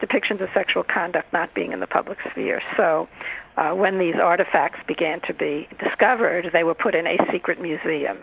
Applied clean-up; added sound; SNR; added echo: none; none; none; none.